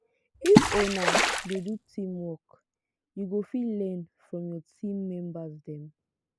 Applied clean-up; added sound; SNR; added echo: none; Water / Splash, splatter; -5 dB; none.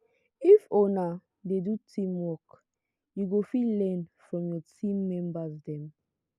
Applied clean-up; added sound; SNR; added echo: none; none; none; none.